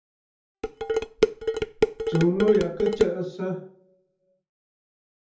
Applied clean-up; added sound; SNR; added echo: none; Dishes, pots, and pans; -2 dB; reverberation time 0.5 s.